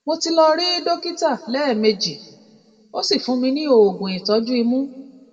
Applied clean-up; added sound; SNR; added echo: none; none; none; reverberation time 1.1 s.